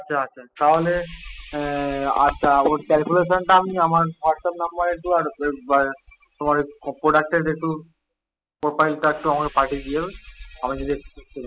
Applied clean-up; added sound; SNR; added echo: classical method spectral subtraction.